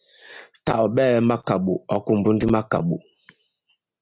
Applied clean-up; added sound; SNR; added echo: none; none; none; none.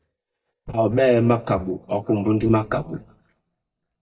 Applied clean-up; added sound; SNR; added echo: neural mask model DeepFilterNet 3.